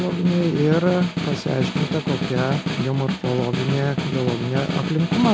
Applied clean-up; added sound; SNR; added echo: none; Snare drum; 3 dB; none.